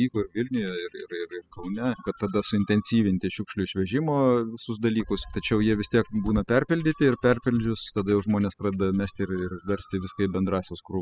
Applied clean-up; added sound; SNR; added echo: classical method spectral subtraction.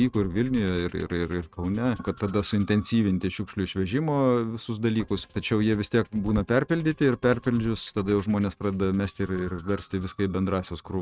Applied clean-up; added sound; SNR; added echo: neural mask model RNNoise.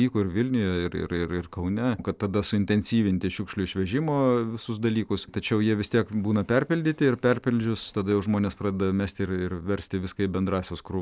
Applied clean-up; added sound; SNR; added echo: none; none; none; none.